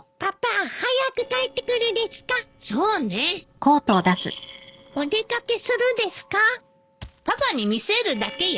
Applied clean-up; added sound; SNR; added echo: neural separator model SepFormer DNS4.